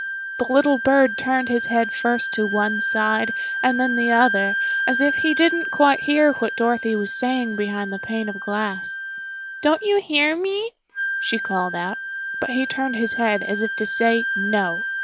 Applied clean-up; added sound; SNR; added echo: none; Wind instrument, woodwind instrument; 5 dB; none.